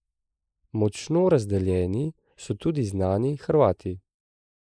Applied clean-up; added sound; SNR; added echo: neural mask model Resemble Enhance denoiser.